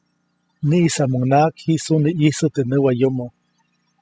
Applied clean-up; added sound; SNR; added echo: classical method spectral subtraction.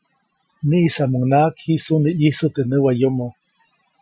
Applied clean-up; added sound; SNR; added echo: classical method Wiener filter.